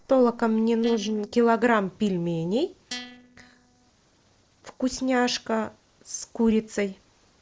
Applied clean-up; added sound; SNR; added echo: neural separator model SepFormer DNS4.